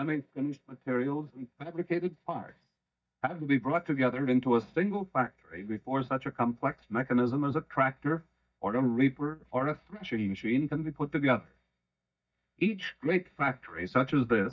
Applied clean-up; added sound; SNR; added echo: neural mask model DeepFilterNet 3.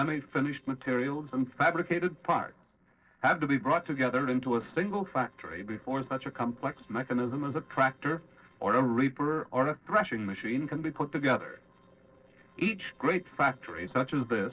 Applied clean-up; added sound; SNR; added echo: neural separator model SepFormer DNS4.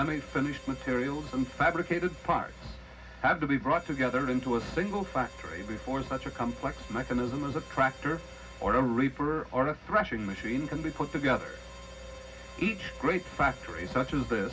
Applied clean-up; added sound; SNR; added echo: none; Harmonica; 18 dB; reverberation time 0.4 s.